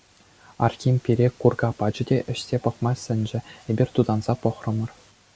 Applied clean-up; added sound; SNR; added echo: none; none; none; none.